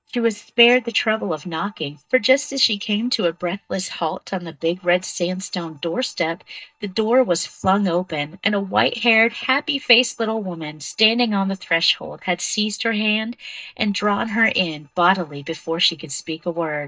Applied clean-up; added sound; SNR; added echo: neural mask model DeepFilterNet 3.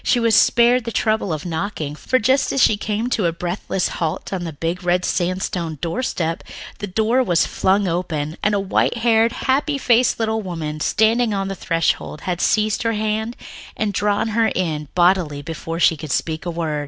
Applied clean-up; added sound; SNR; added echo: none; none; none; none.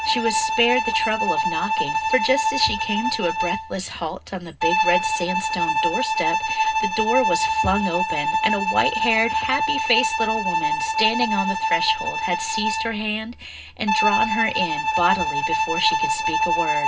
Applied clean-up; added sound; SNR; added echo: none; Bowed string instrument; -3 dB; reverberation time 0.2 s.